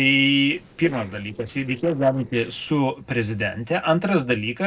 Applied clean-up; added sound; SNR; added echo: neural separator model SepFormer DNS4.